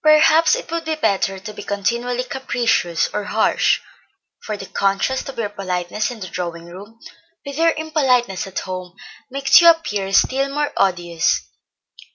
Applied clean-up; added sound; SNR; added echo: none; none; none; none.